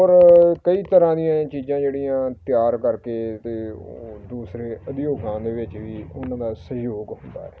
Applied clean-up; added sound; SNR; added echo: none; none; none; none.